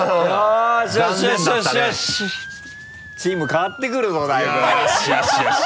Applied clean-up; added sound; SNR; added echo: none; Motor vehicle (road) / Siren; 11 dB; none.